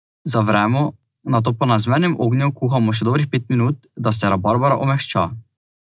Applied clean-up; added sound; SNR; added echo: none; none; none; none.